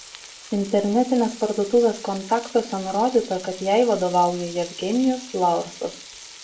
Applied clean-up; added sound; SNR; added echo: none; Frying (food); 18 dB; reverberation time 0.3 s.